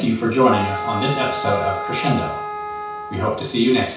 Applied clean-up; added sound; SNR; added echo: none; Wind instrument, woodwind instrument; 7 dB; reverberation time 0.6 s.